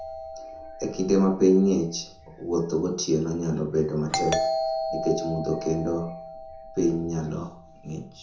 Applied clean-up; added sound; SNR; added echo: none; Doorbell; 8 dB; reverberation time 0.6 s.